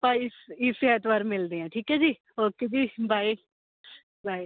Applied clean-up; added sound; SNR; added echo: none; none; none; none.